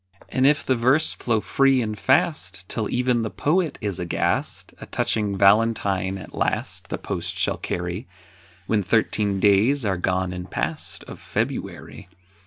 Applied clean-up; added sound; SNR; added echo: none; none; none; none.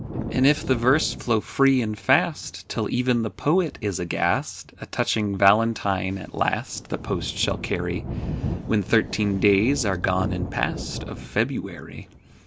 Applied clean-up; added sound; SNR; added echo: none; Thunder; 11 dB; none.